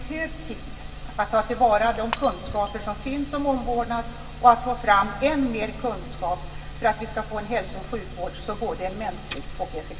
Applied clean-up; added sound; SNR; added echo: none; Shatter / Crushing; 15 dB; reverberation time 1.9 s.